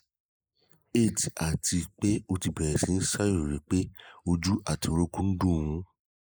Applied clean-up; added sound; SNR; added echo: neural mask model Resemble Enhance denoiser.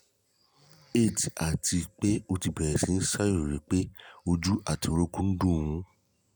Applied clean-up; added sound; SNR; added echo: none; none; none; none.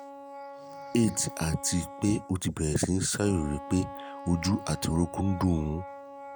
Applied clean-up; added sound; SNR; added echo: none; Wind instrument, woodwind instrument; 14 dB; none.